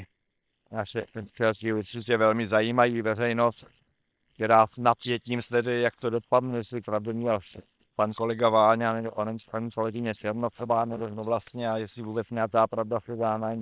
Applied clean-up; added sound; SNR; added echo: neural separator model SepFormer WHAM!.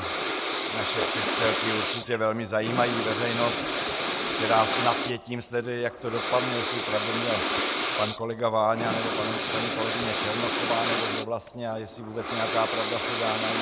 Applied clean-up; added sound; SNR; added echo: none; Breathing; 0 dB; none.